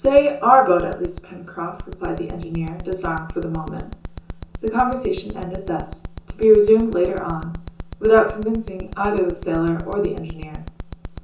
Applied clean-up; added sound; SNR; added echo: none; Alarm; 10 dB; reverberation time 0.6 s.